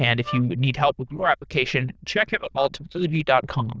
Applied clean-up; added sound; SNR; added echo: neural diffusion model UNIVERSE++.